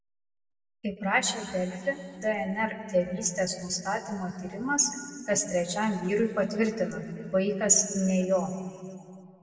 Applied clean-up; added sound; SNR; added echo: none; none; none; reverberation time 2.2 s.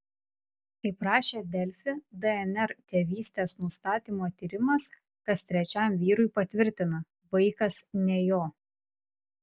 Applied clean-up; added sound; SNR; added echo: none; none; none; none.